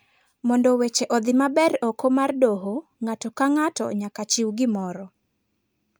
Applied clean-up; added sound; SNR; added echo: none; none; none; none.